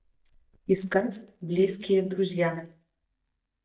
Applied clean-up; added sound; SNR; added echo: neural mask model DeepFilterNet 3.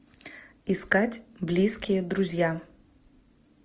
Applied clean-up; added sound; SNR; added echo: none; none; none; none.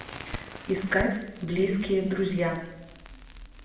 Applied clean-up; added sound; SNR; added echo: none; Crackle; 13 dB; reverberation time 0.8 s.